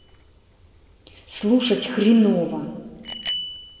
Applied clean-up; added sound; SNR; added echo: none; Bicycle bell; 14 dB; reverberation time 2.1 s.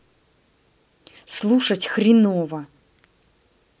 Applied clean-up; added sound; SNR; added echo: none; none; none; none.